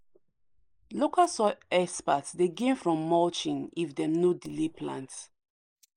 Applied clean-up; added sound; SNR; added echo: neural mask model Resemble Enhance denoiser.